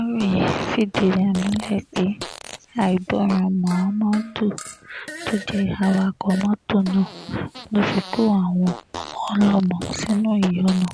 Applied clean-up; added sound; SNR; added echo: none; Fart; 15 dB; none.